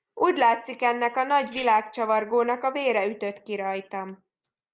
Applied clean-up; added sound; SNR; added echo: neural mask model Resemble Enhance denoiser.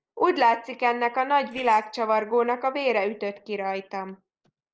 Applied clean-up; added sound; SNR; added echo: neural separator model SepFormer DNS4.